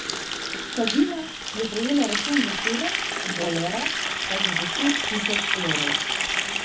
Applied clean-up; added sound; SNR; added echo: none; Water tap, faucet; -2 dB; reverberation time 0.4 s.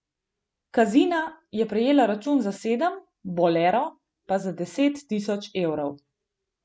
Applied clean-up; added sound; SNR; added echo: none; none; none; none.